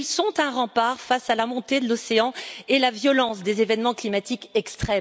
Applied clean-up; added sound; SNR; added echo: none; none; none; none.